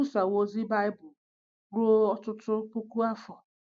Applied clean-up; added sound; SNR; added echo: none; none; none; none.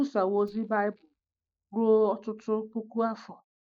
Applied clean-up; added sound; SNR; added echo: neural mask model DeepFilterNet 3.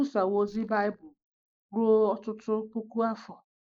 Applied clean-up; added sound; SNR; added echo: neural mask model Resemble Enhance denoiser.